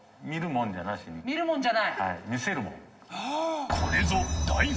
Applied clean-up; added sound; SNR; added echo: none; none; none; reverberation time 2.4 s.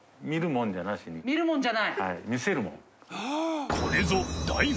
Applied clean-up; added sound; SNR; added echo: none; none; none; none.